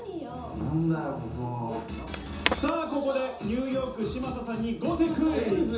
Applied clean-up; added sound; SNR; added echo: none; Skateboard; 9 dB; reverberation time 0.6 s.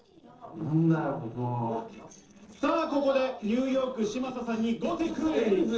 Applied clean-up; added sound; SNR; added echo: neural separator model SepFormer DNS4.